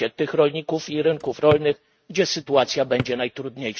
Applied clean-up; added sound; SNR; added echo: neural mask model RNNoise.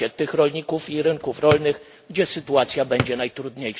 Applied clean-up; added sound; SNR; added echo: none; Drawer open or close; 10 dB; none.